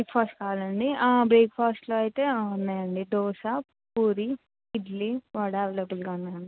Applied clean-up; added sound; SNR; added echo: none; none; none; none.